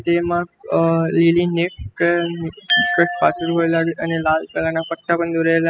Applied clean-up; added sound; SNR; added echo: classical method spectral subtraction.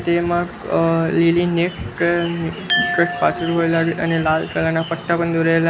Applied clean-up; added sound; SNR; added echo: none; Glass; 12 dB; none.